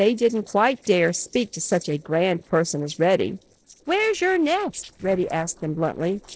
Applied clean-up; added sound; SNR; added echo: neural separator model SepFormer DNS4.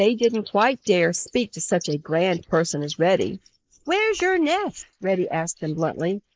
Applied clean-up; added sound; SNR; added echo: neural mask model Resemble Enhance denoiser.